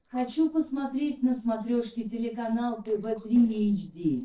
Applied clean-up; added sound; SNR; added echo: neural separator model SepFormer DNS4.